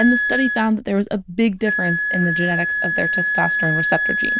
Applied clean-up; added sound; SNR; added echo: neural diffusion model UNIVERSE++.